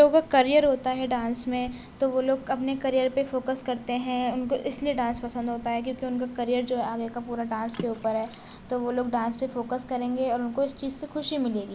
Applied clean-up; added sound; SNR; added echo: none; Water / Splash, splatter; 19 dB; none.